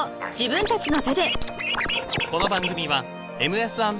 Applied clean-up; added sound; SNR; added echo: none; Scratching (performance technique); 3 dB; none.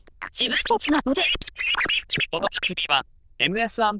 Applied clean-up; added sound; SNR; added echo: neural diffusion model UNIVERSE++.